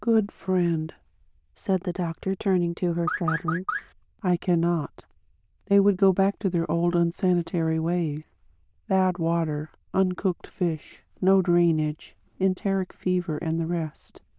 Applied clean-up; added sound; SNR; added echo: neural diffusion model UNIVERSE++.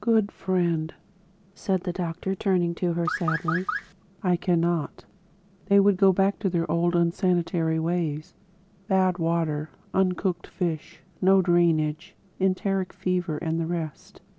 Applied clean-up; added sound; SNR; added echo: none; Car; 6 dB; none.